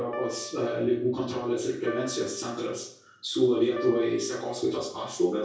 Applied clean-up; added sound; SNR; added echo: none; Piano; 16 dB; reverberation time 0.6 s.